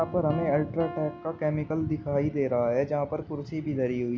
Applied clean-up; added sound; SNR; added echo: none; Piano; 17 dB; none.